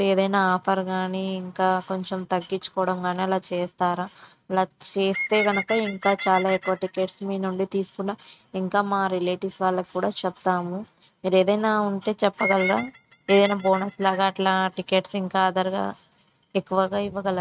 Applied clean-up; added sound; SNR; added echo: neural mask model RNNoise.